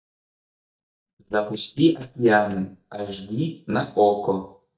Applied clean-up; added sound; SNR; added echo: neural mask model DeepFilterNet 3.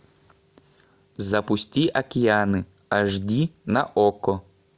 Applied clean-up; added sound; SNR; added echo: none; none; none; none.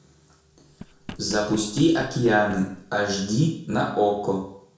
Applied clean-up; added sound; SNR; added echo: none; Knock; 17 dB; reverberation time 0.5 s.